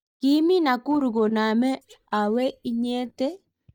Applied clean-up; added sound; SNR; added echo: neural mask model DeepFilterNet 3.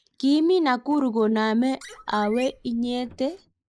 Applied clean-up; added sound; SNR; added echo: neural mask model Resemble Enhance denoiser.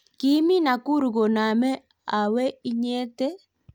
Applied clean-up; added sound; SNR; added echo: none; none; none; none.